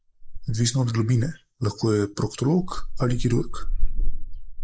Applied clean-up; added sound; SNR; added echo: neural mask model Resemble Enhance denoiser.